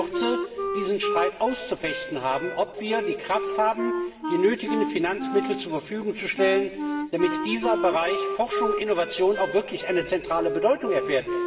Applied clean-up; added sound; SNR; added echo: none; Wind instrument, woodwind instrument; 4 dB; reverberation time 1.6 s.